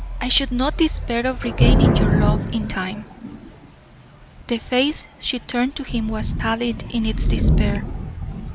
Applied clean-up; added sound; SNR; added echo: none; Thunder / Rain; -2 dB; none.